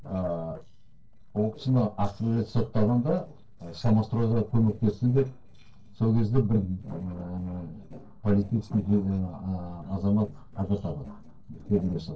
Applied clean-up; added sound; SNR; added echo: neural separator model SepFormer DNS4.